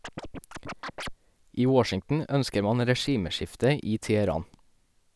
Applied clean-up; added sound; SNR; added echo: none; Scratching (performance technique); 11 dB; none.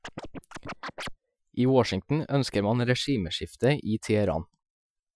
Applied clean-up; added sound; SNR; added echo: classical method Wiener filter.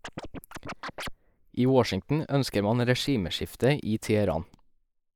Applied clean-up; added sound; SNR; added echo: neural mask model Resemble Enhance denoiser.